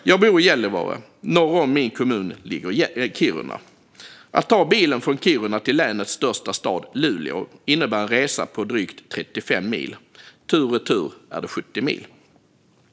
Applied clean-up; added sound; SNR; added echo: none; none; none; none.